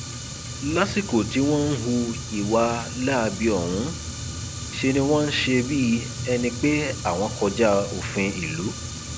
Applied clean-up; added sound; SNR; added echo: none; Fire; 5 dB; none.